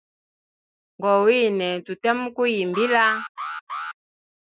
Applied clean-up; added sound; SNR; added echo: classical method Wiener filter.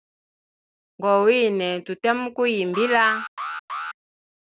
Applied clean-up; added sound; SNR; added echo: none; Alarm; 9 dB; none.